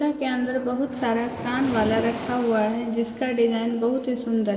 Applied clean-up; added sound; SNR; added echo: none; Waves, surf; 13 dB; reverberation time 2.3 s.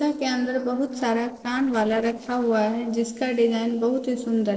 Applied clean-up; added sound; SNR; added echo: neural separator model SepFormer DNS4.